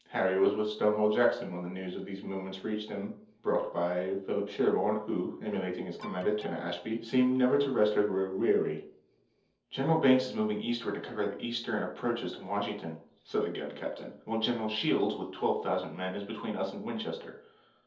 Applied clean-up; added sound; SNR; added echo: neural separator model SepFormer DNS4.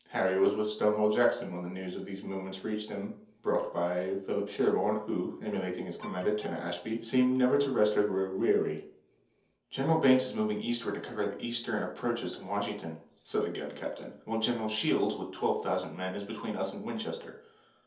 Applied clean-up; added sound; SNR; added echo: none; Alarm; 18 dB; reverberation time 0.5 s.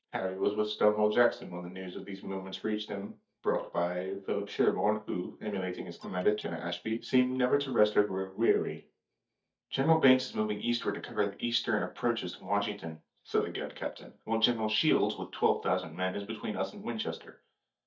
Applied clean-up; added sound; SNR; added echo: neural mask model DeepFilterNet 3.